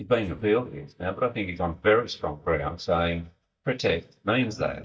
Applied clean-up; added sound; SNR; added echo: neural mask model DeepFilterNet 3.